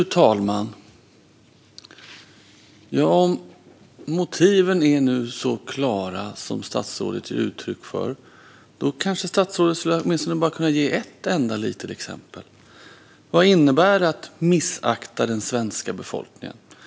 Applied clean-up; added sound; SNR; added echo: none; none; none; none.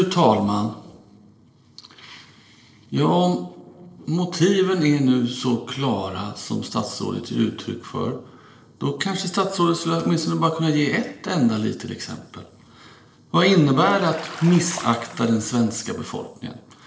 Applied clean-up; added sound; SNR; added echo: neural separator model SepFormer DNS4.